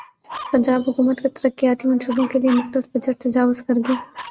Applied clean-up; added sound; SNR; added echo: neural mask model RNNoise.